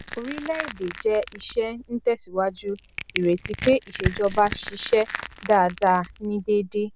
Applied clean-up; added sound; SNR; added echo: none; Crushing; 10 dB; none.